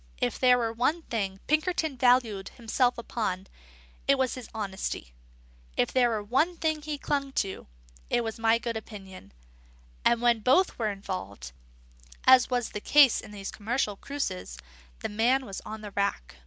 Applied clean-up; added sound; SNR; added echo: none; none; none; none.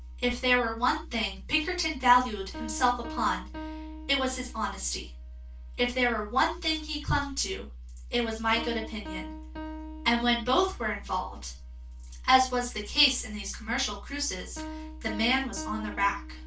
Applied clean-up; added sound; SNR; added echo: none; Piano; 16 dB; reverberation time 0.2 s.